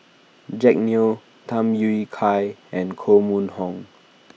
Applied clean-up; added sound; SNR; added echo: none; none; none; none.